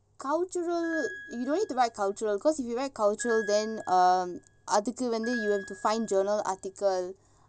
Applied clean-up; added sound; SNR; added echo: none; Piano; 15 dB; none.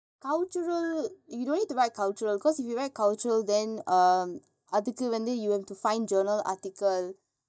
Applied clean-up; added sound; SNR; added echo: neural mask model DeepFilterNet 3.